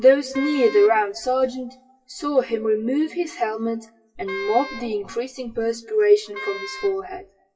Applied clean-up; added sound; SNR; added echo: classical method WPE with log-MMSE.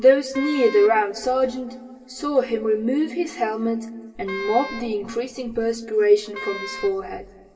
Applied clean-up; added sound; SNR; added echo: none; Wind instrument, woodwind instrument; 14 dB; reverberation time 2.9 s.